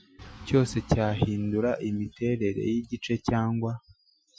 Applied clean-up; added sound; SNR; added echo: classical method Wiener filter.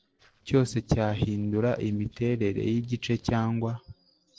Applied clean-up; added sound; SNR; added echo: neural separator model SepFormer DNS4.